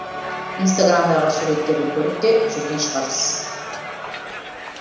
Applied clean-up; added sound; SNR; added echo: none; Crowd; 9 dB; reverberation time 1.0 s.